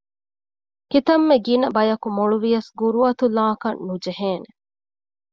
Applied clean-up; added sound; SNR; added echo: none; none; none; none.